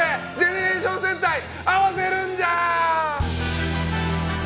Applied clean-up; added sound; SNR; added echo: none; none; none; none.